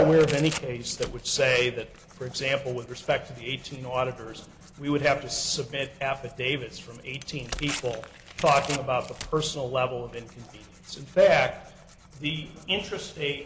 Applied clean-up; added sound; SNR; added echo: none; Tearing; 15 dB; none.